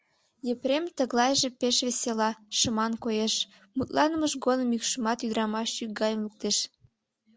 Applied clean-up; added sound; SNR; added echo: none; none; none; none.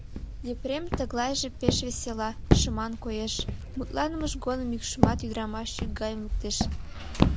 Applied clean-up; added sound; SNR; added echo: none; Walk, footsteps; -3 dB; none.